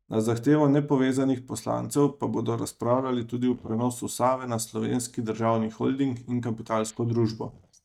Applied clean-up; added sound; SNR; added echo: neural mask model DeepFilterNet 3.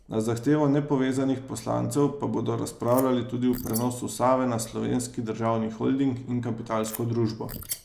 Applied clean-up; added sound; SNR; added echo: neural mask model Resemble Enhance denoiser.